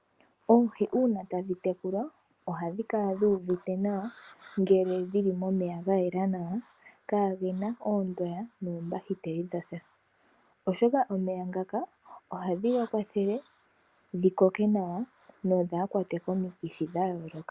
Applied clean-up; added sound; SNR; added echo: none; none; none; none.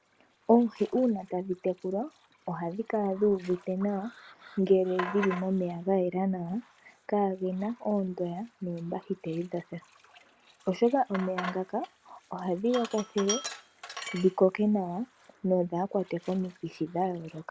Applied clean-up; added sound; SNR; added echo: none; Sink (filling or washing); 16 dB; none.